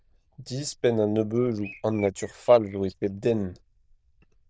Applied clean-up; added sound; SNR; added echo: neural diffusion model UNIVERSE++.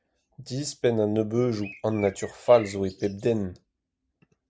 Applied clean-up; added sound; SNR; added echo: none; Bird; 19 dB; none.